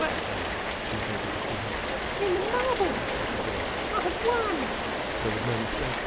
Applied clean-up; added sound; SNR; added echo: none; Rain; -2 dB; none.